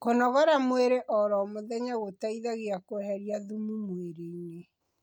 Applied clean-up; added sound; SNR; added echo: none; none; none; none.